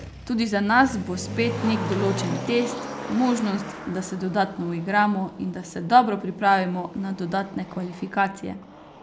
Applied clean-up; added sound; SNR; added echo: none; Motor vehicle (road); 11 dB; none.